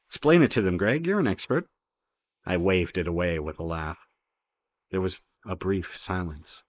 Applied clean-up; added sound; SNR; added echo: neural mask model Resemble Enhance denoiser.